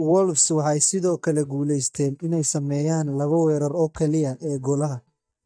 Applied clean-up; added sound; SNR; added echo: neural mask model DeepFilterNet 3.